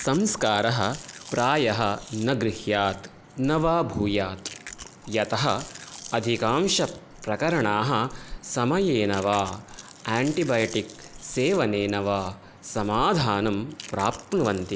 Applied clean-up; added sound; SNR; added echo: none; Chewing, mastication; 18 dB; none.